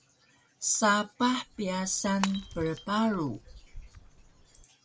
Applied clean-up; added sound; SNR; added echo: none; Shatter / Crushing; 13 dB; none.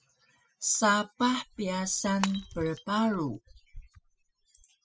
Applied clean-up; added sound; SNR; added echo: classical method spectral subtraction.